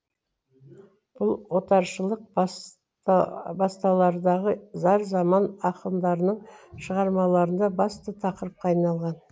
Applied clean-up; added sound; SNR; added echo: none; none; none; none.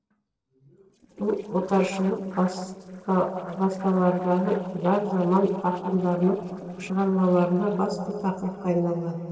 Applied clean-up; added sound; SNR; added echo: neural separator model SepFormer DNS4.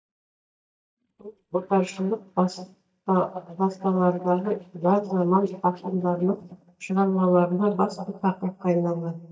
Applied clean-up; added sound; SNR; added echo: neural mask model DeepFilterNet 3.